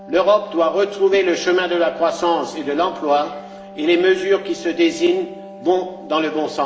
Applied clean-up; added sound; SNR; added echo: none; Wind instrument, woodwind instrument; 18 dB; reverberation time 0.9 s.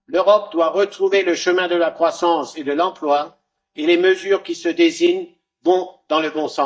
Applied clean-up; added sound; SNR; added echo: neural mask model DeepFilterNet 3.